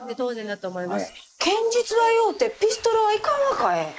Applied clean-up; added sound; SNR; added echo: neural mask model Resemble Enhance denoiser.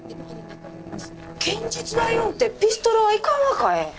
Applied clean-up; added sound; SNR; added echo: neural separator model SepFormer DNS4.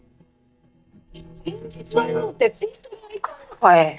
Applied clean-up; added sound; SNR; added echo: neural mask model DeepFilterNet 3.